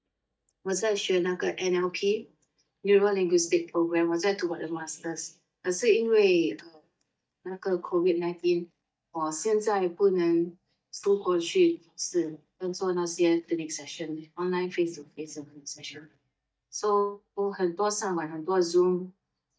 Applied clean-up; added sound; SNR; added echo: neural mask model DeepFilterNet 3.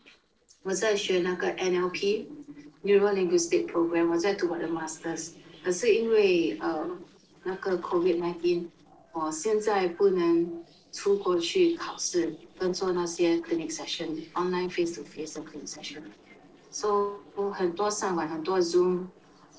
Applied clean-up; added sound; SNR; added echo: neural separator model SepFormer DNS4.